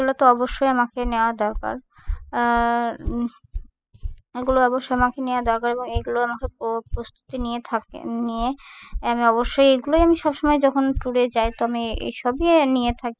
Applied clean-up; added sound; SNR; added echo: classical method spectral subtraction.